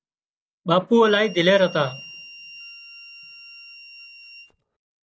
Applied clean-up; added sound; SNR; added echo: none; Harmonica; 18 dB; none.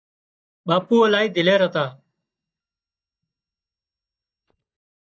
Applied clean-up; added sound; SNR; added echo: neural mask model DeepFilterNet 3.